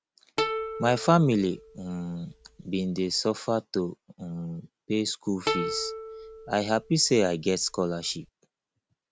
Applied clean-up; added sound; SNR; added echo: none; Plucked string instrument; 8 dB; none.